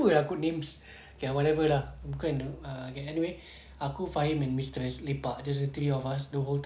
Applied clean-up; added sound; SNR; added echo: none; none; none; none.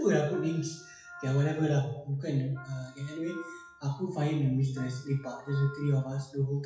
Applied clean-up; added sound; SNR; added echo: classical method WPE with log-MMSE.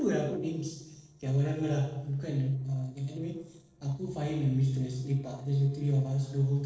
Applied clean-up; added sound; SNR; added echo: neural separator model SepFormer DNS4.